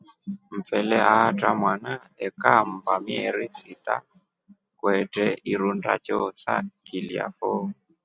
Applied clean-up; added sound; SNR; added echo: none; none; none; none.